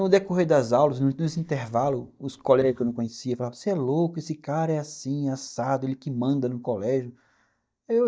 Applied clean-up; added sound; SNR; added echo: neural mask model DeepFilterNet 3.